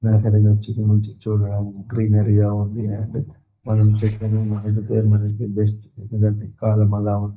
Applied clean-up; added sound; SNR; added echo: neural mask model DeepFilterNet 3.